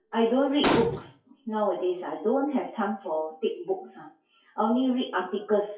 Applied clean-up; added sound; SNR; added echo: classical method WPE with log-MMSE.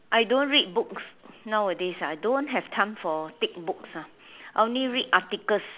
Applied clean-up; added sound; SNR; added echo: none; none; none; none.